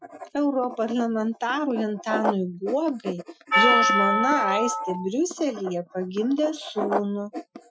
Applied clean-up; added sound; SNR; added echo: classical method Wiener filter.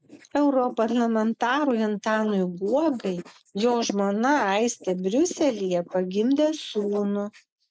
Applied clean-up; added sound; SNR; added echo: neural mask model Resemble Enhance denoiser.